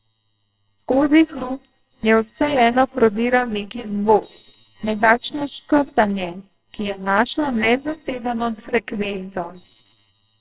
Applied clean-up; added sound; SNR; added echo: neural separator model SepFormer WHAMR!.